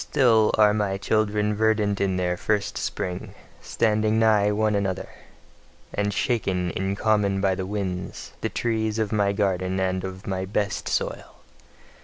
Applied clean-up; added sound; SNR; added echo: none; none; none; none.